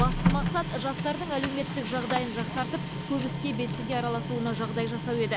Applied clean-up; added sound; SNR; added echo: none; Printer; 0 dB; none.